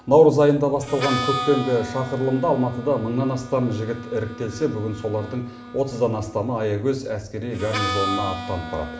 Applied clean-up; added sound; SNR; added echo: none; Harmonica; 10 dB; reverberation time 1.8 s.